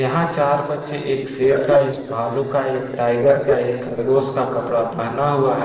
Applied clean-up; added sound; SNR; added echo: neural separator model SepFormer DNS4.